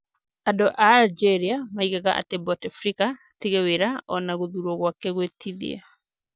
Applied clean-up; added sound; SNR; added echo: none; none; none; none.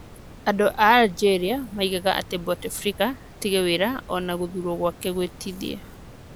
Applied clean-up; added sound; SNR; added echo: none; Water; 18 dB; none.